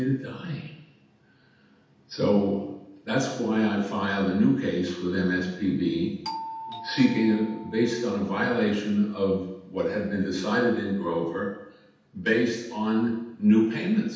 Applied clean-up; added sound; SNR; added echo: none; Doorbell; 13 dB; reverberation time 0.8 s.